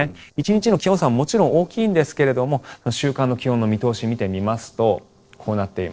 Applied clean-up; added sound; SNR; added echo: neural separator model SepFormer DNS4.